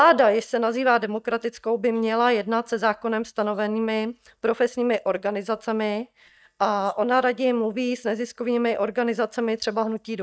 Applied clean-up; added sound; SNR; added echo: neural mask model DeepFilterNet 3.